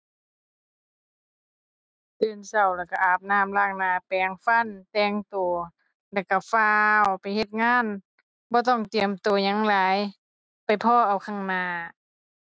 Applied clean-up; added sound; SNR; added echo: none; none; none; none.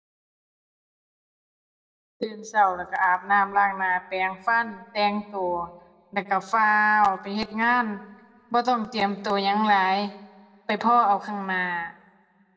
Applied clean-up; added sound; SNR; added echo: none; none; none; reverberation time 1.0 s.